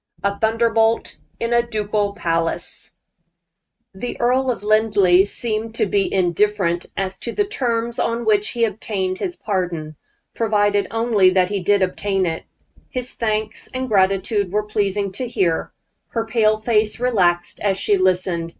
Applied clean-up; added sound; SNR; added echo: neural mask model RNNoise.